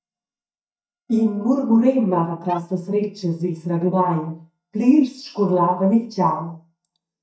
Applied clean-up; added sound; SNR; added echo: neural mask model DeepFilterNet 3.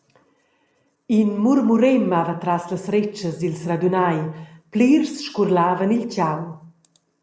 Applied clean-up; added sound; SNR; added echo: none; none; none; none.